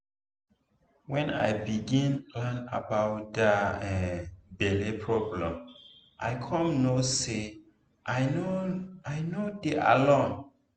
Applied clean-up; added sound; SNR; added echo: none; none; none; none.